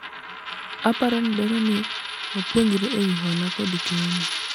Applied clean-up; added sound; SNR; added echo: none; Coin (dropping); 6 dB; none.